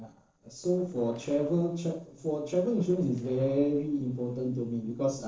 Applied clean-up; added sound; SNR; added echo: neural separator model SepFormer DNS4.